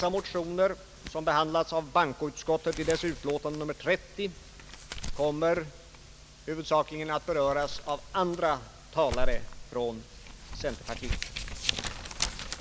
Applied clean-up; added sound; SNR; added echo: none; Crumpling, crinkling; 6 dB; none.